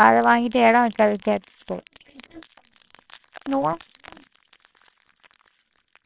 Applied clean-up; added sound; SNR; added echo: neural separator model SepFormer WHAMR!.